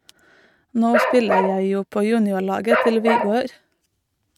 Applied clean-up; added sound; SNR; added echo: neural mask model RNNoise.